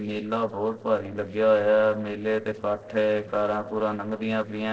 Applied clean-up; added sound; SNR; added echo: neural separator model SepFormer DNS4.